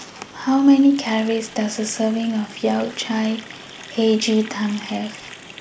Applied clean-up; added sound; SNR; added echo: none; Water tap, faucet; 20 dB; none.